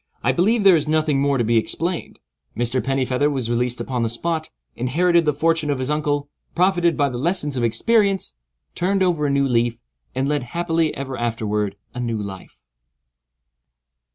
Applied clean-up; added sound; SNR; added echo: none; none; none; none.